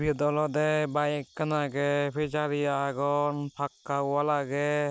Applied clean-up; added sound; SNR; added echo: none; none; none; none.